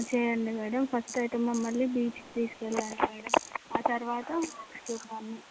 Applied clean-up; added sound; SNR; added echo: neural mask model Resemble Enhance denoiser.